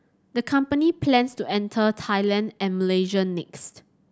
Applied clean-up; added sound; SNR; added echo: none; none; none; none.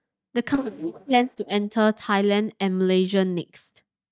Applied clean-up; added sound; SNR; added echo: neural mask model DeepFilterNet 3.